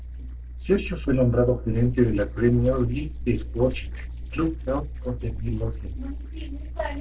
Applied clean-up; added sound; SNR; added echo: neural separator model SepFormer DNS4.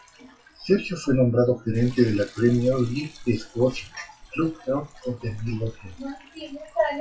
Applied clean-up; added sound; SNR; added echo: classical method WPE with log-MMSE.